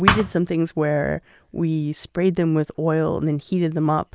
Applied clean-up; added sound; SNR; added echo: none; Thump, thud; -2 dB; none.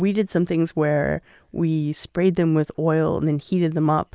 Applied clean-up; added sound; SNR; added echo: none; none; none; none.